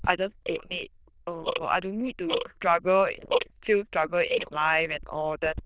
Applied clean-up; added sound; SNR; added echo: neural diffusion model UNIVERSE++.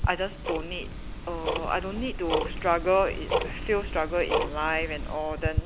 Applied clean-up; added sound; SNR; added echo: none; Tick-tock; 2 dB; none.